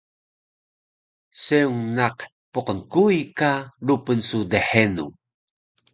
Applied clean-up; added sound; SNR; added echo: none; none; none; none.